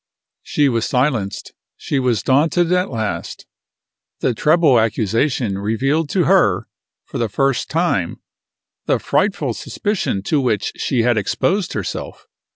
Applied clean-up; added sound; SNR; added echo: none; none; none; none.